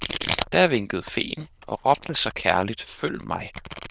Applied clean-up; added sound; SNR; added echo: neural diffusion model UNIVERSE++.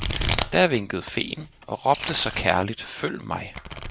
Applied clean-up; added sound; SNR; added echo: none; Domestic sounds, home sounds; 6 dB; none.